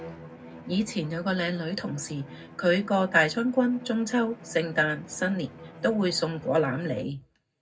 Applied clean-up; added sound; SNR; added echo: none; Bowed string instrument; 18 dB; reverberation time 0.3 s.